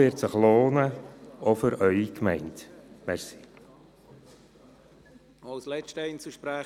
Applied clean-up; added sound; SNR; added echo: none; none; none; none.